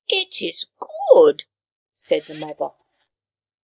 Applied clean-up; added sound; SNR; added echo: neural mask model DeepFilterNet 3.